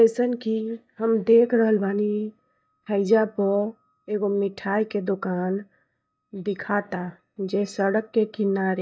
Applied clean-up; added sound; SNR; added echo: neural mask model DeepFilterNet 3.